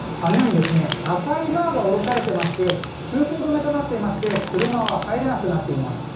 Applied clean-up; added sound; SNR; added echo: none; Crushing; 11 dB; reverberation time 0.7 s.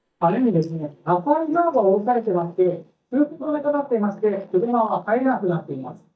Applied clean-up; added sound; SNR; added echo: neural mask model DeepFilterNet 3.